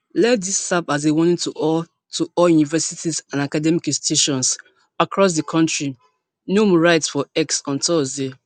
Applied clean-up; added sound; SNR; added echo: none; none; none; none.